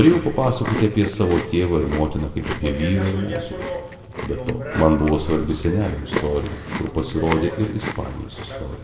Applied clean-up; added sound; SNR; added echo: none; Chewing, mastication; 11 dB; reverberation time 1.5 s.